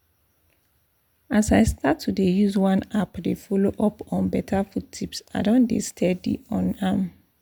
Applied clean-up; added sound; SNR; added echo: none; none; none; none.